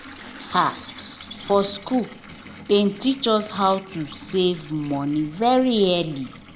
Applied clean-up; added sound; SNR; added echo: none; Bathtub (filling or washing) / Water tap, faucet + Bird vocalization, bird call, bird song; 18 dB; none.